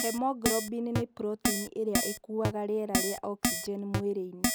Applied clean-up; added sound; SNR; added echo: none; Keyboard (musical); 0 dB; none.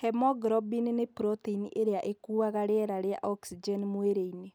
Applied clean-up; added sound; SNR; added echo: none; none; none; none.